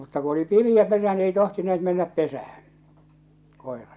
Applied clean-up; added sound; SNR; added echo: none; none; none; none.